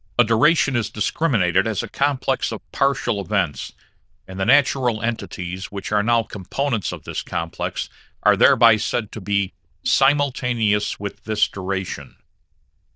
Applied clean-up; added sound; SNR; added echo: neural diffusion model UNIVERSE++.